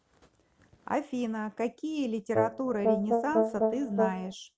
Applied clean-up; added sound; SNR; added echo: none; Brass instrument; -4 dB; none.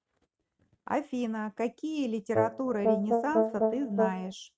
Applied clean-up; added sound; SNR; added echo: neural mask model RNNoise.